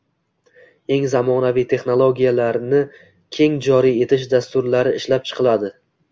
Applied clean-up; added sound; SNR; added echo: none; none; none; none.